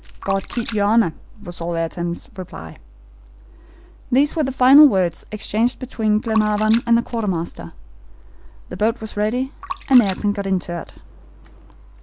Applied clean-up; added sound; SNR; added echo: none; Crushing + Splash, splatter; 15 dB; none.